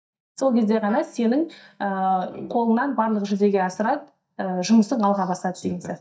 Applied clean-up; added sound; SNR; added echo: neural mask model DeepFilterNet 3.